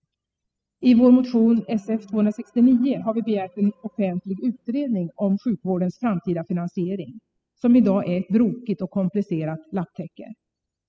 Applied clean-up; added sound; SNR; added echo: classical method spectral subtraction.